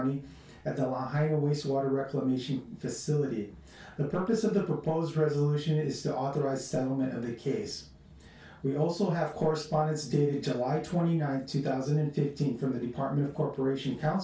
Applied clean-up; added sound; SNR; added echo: none; none; none; reverberation time 0.2 s.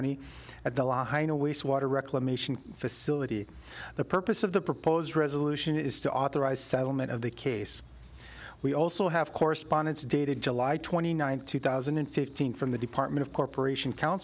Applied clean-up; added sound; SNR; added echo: none; none; none; none.